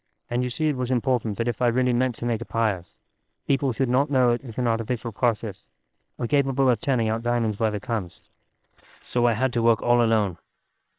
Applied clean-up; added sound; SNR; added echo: neural separator model SepFormer WHAM!.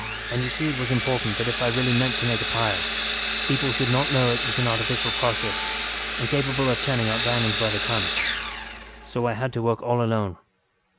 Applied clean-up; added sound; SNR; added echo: none; Sawing; 2 dB; none.